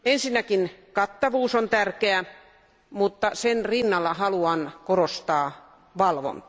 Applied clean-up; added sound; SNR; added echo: none; none; none; none.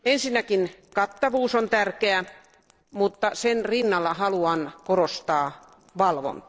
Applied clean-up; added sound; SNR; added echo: neural separator model SepFormer DNS4.